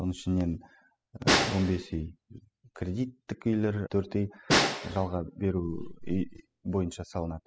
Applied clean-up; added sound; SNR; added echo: classical method spectral subtraction.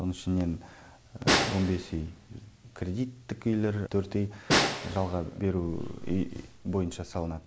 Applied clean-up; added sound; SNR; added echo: none; Snare drum; 2 dB; none.